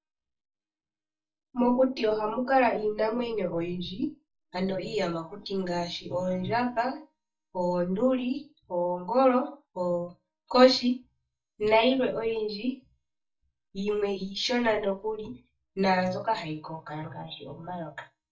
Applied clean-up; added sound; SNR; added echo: neural mask model DeepFilterNet 3.